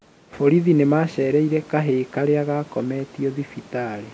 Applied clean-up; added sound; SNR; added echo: none; none; none; none.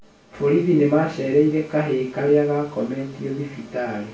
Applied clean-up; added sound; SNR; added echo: none; none; none; reverberation time 0.3 s.